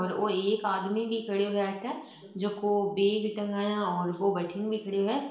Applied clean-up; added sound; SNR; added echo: none; none; none; reverberation time 0.7 s.